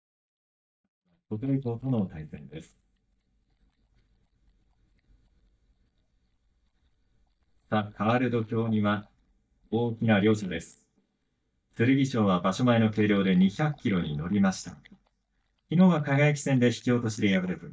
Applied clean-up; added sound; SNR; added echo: neural mask model DeepFilterNet 3.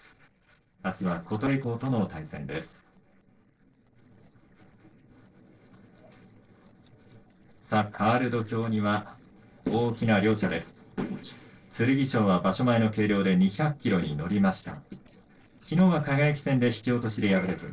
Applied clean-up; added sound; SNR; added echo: neural separator model SepFormer DNS4.